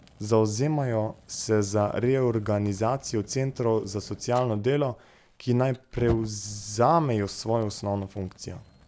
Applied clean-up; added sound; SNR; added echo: none; Fire; 19 dB; none.